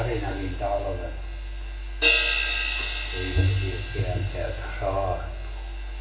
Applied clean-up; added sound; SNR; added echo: none; Crash cymbal; 3 dB; reverberation time 0.8 s.